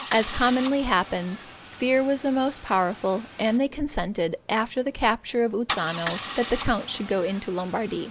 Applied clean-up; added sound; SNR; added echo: none; Idling / Engine starting / Car; 11 dB; none.